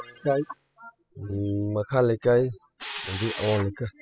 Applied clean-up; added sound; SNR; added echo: classical method spectral subtraction.